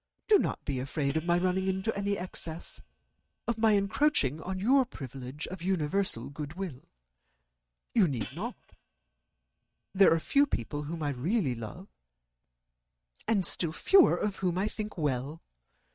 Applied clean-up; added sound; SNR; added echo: neural mask model RNNoise.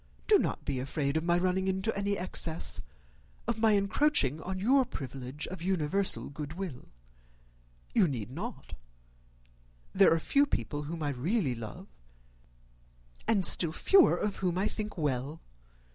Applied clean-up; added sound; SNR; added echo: none; none; none; none.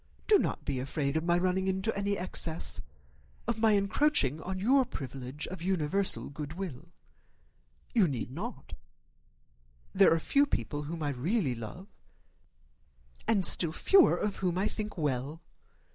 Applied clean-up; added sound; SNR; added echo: neural mask model Resemble Enhance denoiser.